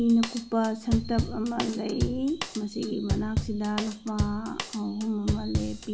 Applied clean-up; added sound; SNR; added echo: none; Drum kit; 4 dB; none.